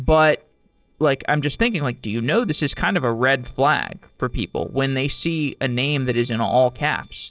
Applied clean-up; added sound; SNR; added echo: neural separator model SepFormer DNS4.